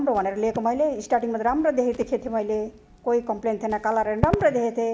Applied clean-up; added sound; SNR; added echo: none; Crackle; 12 dB; none.